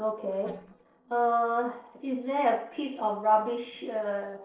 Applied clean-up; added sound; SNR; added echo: neural separator model SepFormer DNS4.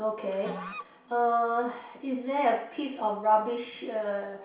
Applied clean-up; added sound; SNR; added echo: none; Musical instrument; 17 dB; reverberation time 0.6 s.